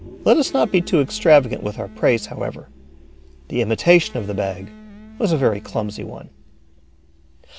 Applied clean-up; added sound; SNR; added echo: none; Vehicle + Electric guitar; 19 dB; none.